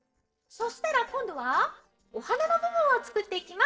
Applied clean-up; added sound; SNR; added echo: neural separator model SepFormer DNS4.